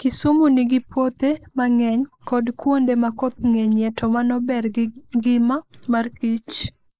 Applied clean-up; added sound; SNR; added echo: neural mask model Resemble Enhance denoiser.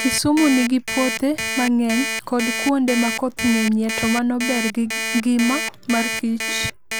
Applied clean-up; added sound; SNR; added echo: none; Alarm; 6 dB; none.